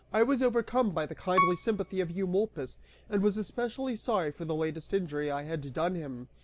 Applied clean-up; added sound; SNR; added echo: none; Piano; 4 dB; none.